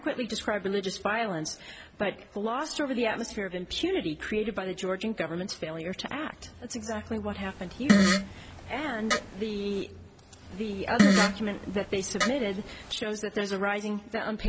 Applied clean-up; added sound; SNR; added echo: none; Fart; -4 dB; none.